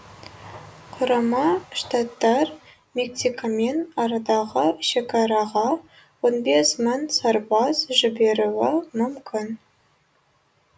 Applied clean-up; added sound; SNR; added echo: none; none; none; none.